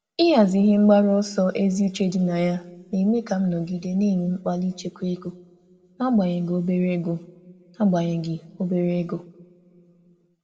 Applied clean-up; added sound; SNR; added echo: none; none; none; reverberation time 1.1 s.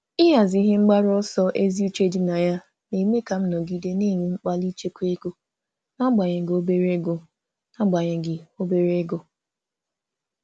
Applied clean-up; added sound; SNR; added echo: none; none; none; none.